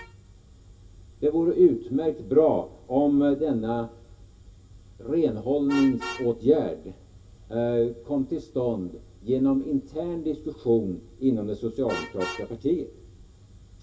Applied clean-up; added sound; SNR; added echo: none; Vehicle horn, car horn, honking; 19 dB; reverberation time 0.1 s.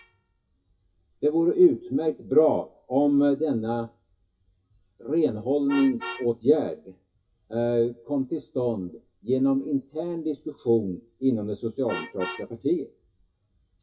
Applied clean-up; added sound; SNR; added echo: classical method WPE with log-MMSE.